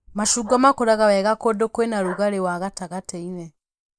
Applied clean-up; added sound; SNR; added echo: neural mask model Resemble Enhance denoiser.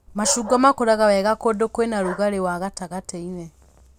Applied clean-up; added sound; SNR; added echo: none; Bark; 15 dB; none.